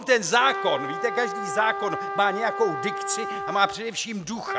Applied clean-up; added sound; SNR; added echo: none; Trumpet; 6 dB; none.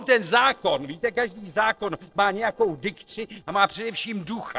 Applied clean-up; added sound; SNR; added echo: neural separator model SepFormer DNS4.